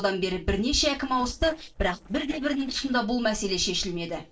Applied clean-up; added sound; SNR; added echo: neural separator model SepFormer DNS4.